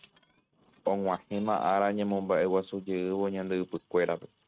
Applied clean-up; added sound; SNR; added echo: neural mask model RNNoise.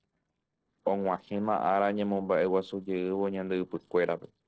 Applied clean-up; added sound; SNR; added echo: neural separator model SepFormer DNS4.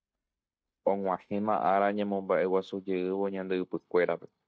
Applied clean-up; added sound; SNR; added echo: neural mask model DeepFilterNet 3.